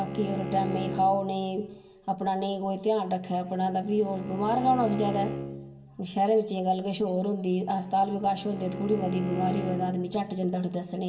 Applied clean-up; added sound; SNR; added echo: none; Bowed string instrument; 10 dB; reverberation time 1.7 s.